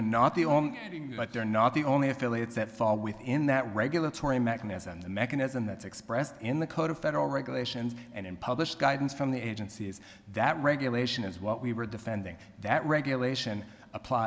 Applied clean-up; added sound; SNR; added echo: none; none; none; none.